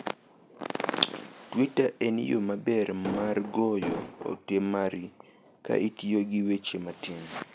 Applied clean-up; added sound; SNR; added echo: none; Explosion; 6 dB; none.